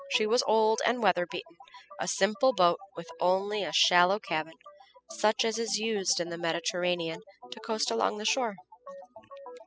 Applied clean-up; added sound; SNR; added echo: classical method spectral subtraction.